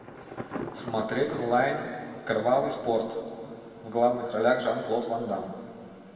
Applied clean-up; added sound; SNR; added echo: none; Thunder; 15 dB; reverberation time 2.1 s.